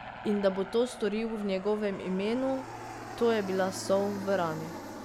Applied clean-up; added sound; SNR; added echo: none; Aircraft; 11 dB; none.